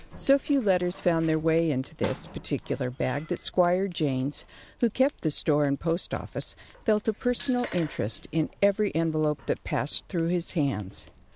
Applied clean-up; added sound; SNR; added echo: none; Scissors; 19 dB; none.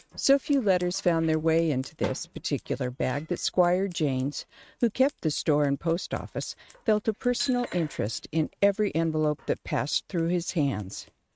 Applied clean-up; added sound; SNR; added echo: neural mask model RNNoise.